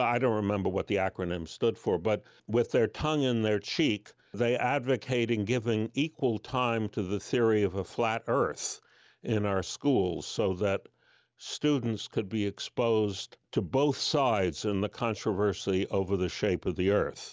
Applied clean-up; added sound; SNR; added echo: none; none; none; none.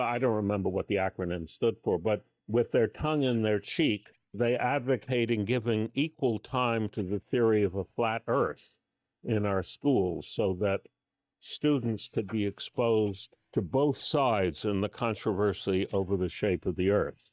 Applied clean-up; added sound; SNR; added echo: neural mask model DeepFilterNet 3.